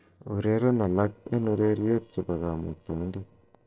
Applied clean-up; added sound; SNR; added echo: neural separator model SepFormer DNS4.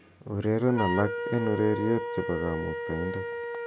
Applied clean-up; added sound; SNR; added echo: none; Wind instrument, woodwind instrument; 5 dB; none.